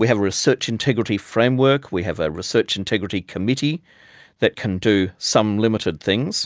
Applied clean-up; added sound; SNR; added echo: none; none; none; none.